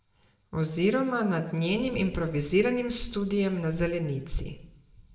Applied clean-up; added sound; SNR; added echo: neural separator model SepFormer DNS4.